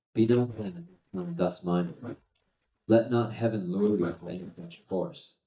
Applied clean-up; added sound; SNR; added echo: neural mask model DeepFilterNet 3.